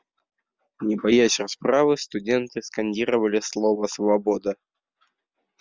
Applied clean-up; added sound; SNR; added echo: none; none; none; none.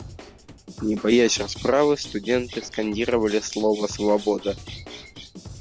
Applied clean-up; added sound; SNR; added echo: none; Drum / Drum kit + Bird vocalization, bird call, bird song; 15 dB; none.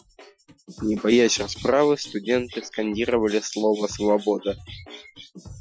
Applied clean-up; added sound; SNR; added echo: classical method Wiener filter.